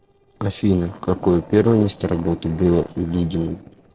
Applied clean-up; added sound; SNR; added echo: neural separator model SepFormer DNS4.